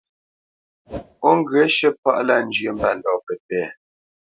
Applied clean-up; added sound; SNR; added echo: none; Whoosh, swoosh, swish; 14 dB; none.